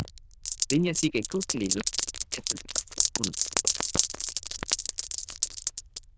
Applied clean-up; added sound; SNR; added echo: neural diffusion model UNIVERSE++.